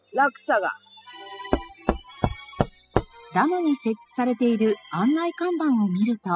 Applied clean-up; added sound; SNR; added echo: classical method spectral subtraction.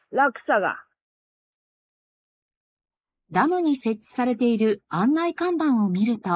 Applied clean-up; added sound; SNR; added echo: neural mask model Resemble Enhance denoiser.